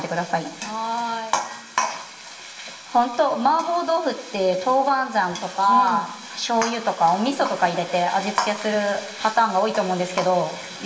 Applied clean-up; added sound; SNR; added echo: none; none; none; reverberation time 2.6 s.